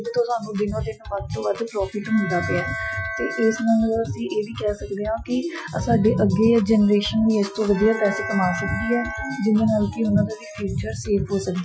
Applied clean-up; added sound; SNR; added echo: classical method Wiener filter.